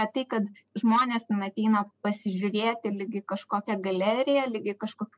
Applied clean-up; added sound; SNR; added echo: none; none; none; none.